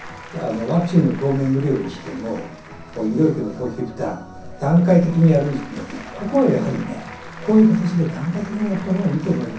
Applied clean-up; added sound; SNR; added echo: none; Applause / Crowd; 19 dB; reverberation time 0.6 s.